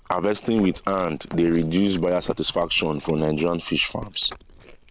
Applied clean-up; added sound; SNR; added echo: none; Chewing, mastication; 18 dB; none.